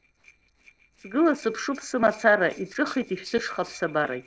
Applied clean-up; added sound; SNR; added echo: neural separator model SepFormer DNS4.